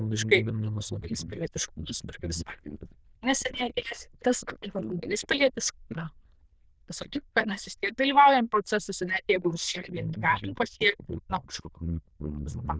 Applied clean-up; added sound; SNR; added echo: neural diffusion model UNIVERSE++.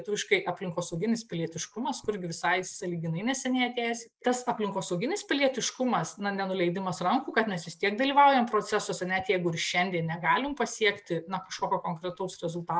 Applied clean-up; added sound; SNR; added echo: neural mask model Resemble Enhance denoiser.